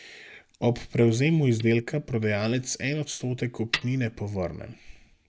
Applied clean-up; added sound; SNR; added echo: neural mask model DeepFilterNet 3.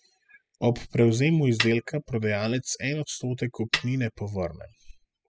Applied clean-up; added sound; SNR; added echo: classical method spectral subtraction.